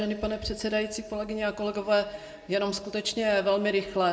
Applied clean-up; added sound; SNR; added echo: none; none; none; reverberation time 1.0 s.